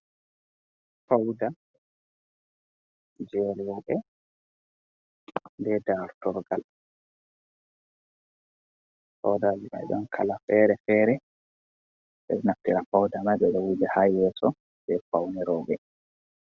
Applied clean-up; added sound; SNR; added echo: none; none; none; none.